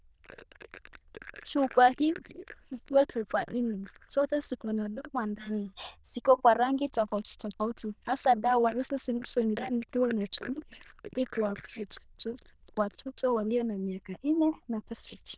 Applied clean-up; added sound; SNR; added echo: neural diffusion model UNIVERSE++.